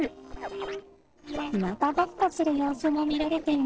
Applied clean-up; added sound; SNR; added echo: neural separator model SepFormer DNS4.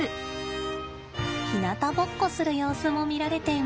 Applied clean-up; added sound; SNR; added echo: none; none; none; none.